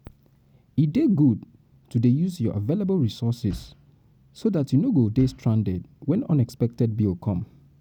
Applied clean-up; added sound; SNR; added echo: none; Bass drum; 20 dB; none.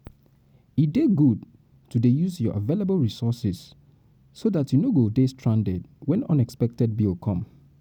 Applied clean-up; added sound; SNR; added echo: none; none; none; none.